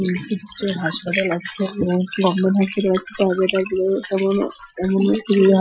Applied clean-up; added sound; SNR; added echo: classical method Wiener filter.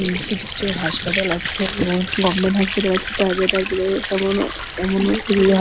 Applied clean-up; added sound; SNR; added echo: none; Sink (filling or washing) / Water; 5 dB; none.